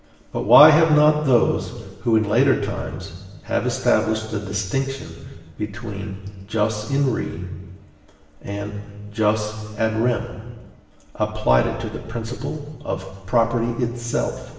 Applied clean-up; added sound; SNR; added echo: none; none; none; reverberation time 1.3 s.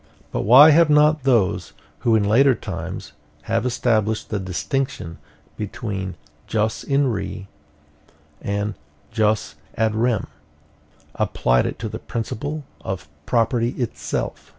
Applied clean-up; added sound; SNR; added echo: none; none; none; none.